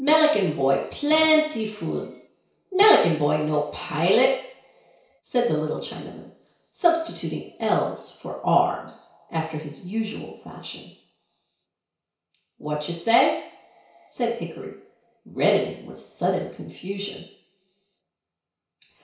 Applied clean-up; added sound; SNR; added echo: none; none; none; reverberation time 0.6 s.